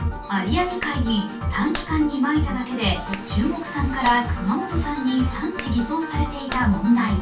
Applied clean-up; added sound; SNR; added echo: none; Clapping; 17 dB; reverberation time 0.3 s.